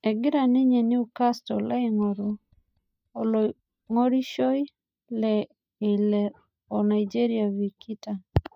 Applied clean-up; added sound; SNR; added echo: neural mask model DeepFilterNet 3.